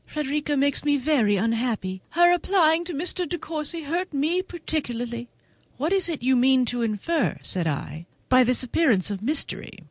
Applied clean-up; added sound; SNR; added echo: none; none; none; none.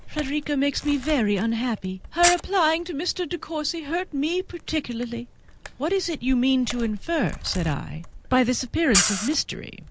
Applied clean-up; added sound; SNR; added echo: none; Camera; 8 dB; none.